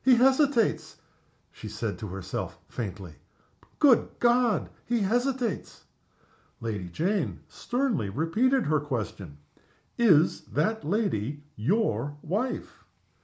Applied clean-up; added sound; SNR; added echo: none; none; none; none.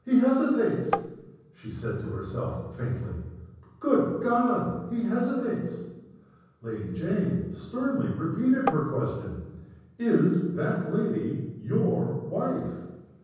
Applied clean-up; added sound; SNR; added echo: none; Tap; 2 dB; reverberation time 1.1 s.